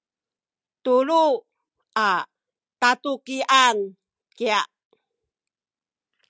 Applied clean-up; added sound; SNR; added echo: none; none; none; none.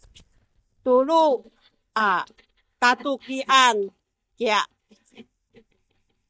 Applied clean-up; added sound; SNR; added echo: neural mask model DeepFilterNet 3.